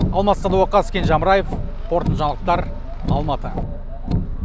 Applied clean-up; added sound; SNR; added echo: none; Car; 1 dB; none.